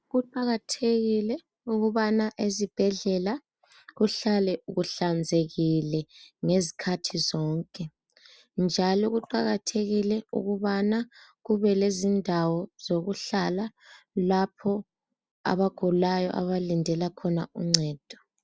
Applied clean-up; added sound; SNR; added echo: none; none; none; none.